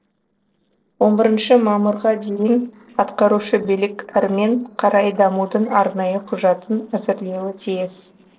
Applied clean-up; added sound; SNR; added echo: neural separator model SepFormer DNS4.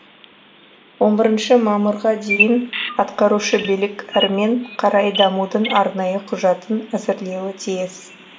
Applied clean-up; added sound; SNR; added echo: none; Bird vocalization, bird call, bird song; 10 dB; reverberation time 0.8 s.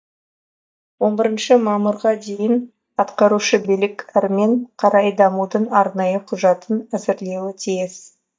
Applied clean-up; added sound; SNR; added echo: neural mask model DeepFilterNet 3.